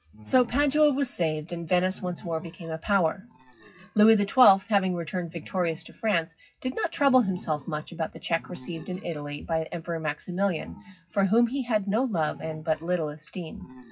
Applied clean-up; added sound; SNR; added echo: classical method WPE with log-MMSE.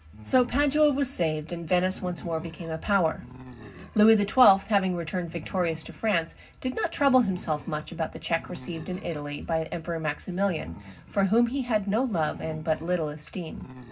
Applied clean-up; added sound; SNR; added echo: none; Animal; 20 dB; reverberation time 0.4 s.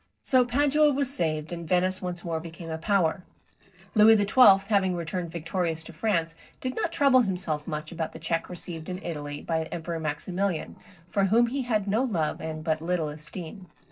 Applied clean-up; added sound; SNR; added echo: neural separator model SepFormer DNS4.